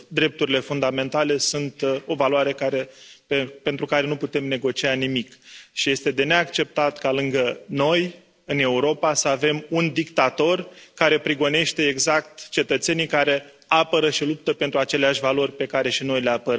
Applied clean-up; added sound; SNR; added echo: none; none; none; none.